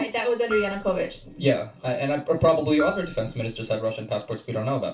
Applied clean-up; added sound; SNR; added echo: none; Marimba, xylophone; 15 dB; reverberation time 0.2 s.